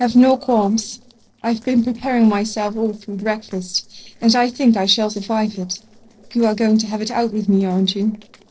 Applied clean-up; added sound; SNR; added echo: neural separator model SepFormer DNS4.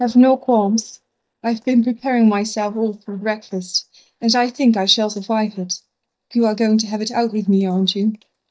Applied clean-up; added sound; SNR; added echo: neural mask model DeepFilterNet 3.